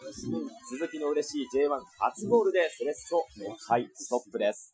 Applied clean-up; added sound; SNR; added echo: classical method Wiener filter.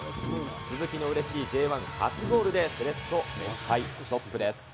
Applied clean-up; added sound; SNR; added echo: none; Brass instrument; 10 dB; none.